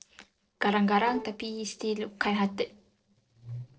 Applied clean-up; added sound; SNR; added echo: neural separator model SepFormer DNS4.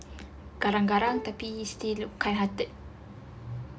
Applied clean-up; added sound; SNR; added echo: none; Bowed string instrument; 11 dB; none.